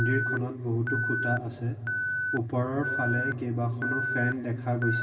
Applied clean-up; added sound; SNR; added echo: none; Alarm; 3 dB; reverberation time 2.4 s.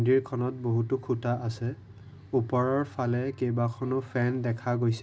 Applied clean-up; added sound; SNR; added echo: none; none; none; none.